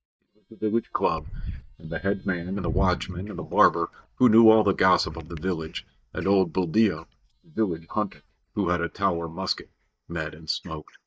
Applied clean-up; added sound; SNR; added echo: neural mask model DeepFilterNet 3.